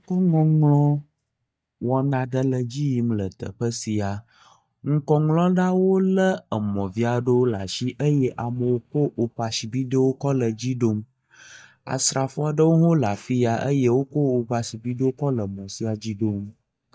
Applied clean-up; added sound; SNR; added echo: neural mask model DeepFilterNet 3.